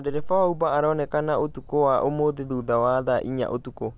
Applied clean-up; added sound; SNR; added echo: none; none; none; none.